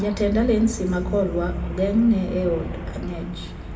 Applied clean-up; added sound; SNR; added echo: none; Traffic noise, roadway noise; 8 dB; reverberation time 1.2 s.